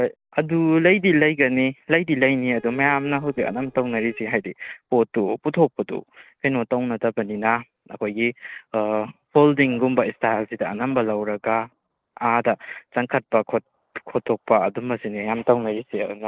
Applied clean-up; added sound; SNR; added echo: neural separator model SepFormer DNS4.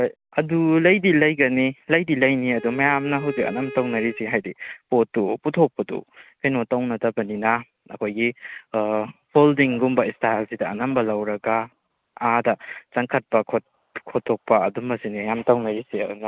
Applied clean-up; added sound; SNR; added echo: none; Bowed string instrument; 14 dB; none.